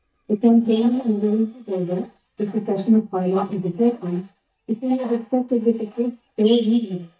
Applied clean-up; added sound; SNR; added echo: neural mask model DeepFilterNet 3.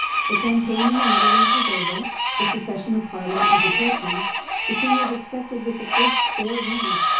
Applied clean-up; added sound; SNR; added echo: none; Screech; -5 dB; reverberation time 0.6 s.